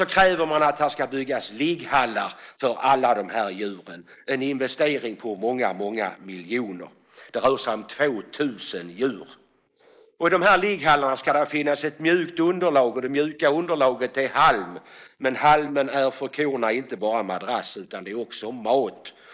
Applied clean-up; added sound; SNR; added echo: neural mask model Resemble Enhance denoiser.